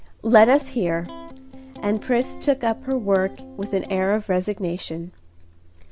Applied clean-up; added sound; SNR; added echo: none; Electric guitar; 17 dB; none.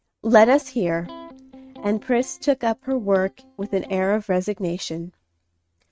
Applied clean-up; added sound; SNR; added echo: neural mask model RNNoise.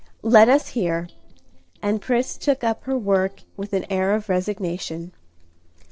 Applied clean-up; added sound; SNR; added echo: neural separator model SepFormer DNS4.